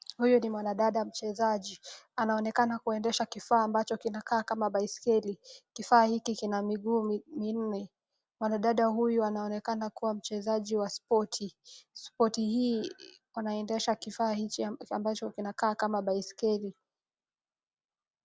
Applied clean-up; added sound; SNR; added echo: none; none; none; none.